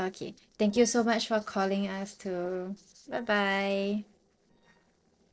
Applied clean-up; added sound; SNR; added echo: neural separator model SepFormer DNS4.